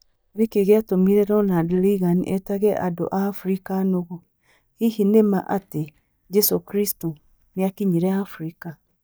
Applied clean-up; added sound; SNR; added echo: neural mask model DeepFilterNet 3.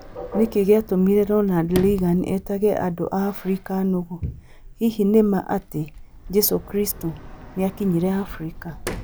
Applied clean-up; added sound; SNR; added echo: none; Sliding door; 16 dB; none.